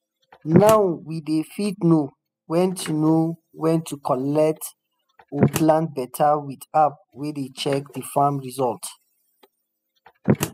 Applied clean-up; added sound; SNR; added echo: classical method spectral subtraction.